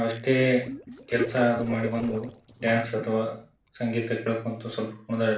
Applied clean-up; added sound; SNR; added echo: neural separator model SepFormer DNS4.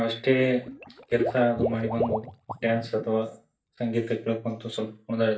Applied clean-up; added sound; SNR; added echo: neural mask model DeepFilterNet 3.